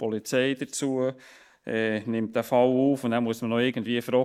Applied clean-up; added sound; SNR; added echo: neural mask model DeepFilterNet 3.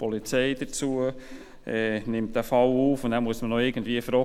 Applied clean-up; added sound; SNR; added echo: none; Walk, footsteps; 15 dB; none.